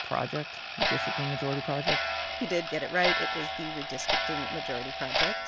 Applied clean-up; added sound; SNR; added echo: none; Clock; -2 dB; none.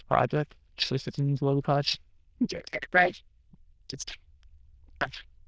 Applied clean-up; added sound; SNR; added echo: neural diffusion model UNIVERSE++.